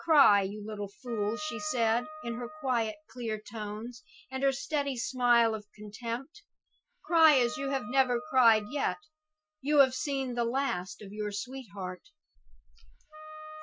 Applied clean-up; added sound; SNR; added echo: classical method Wiener filter.